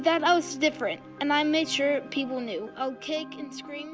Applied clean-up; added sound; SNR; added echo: none; none; none; none.